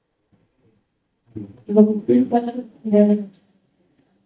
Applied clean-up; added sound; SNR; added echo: neural mask model DeepFilterNet 3.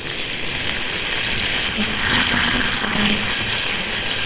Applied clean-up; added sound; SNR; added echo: neural separator model SepFormer WHAMR!.